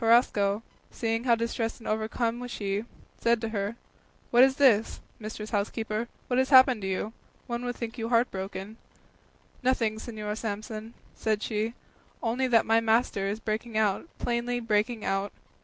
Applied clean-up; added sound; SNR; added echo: none; none; none; none.